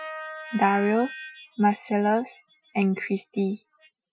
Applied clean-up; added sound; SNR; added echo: classical method Wiener filter.